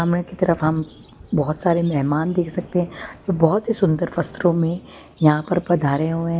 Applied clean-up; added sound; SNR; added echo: none; Bird vocalization, bird call, bird song; 10 dB; none.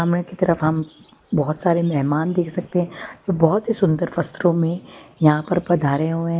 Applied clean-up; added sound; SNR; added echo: neural mask model Resemble Enhance denoiser.